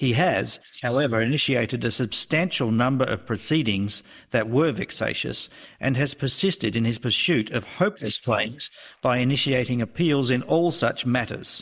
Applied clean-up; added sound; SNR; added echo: neural mask model Resemble Enhance denoiser.